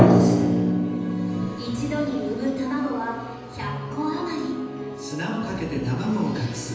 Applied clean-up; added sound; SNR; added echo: none; Drum; -2 dB; reverberation time 1.1 s.